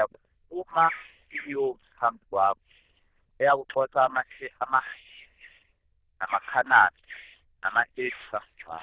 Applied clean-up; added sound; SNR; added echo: neural diffusion model UNIVERSE++.